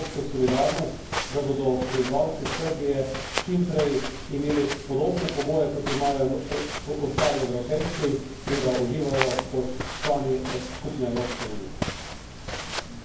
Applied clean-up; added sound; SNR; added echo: none; Walk, footsteps; 6 dB; reverberation time 0.9 s.